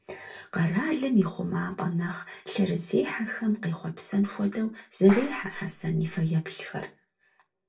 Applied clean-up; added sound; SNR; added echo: neural separator model SepFormer DNS4.